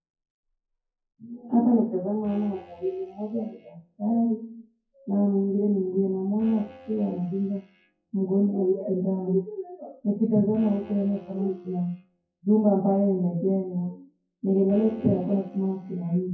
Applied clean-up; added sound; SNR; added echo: classical method WPE with log-MMSE.